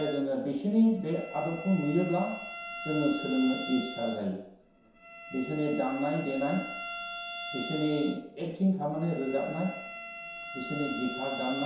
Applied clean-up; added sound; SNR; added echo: none; Bowed string instrument; 10 dB; reverberation time 0.7 s.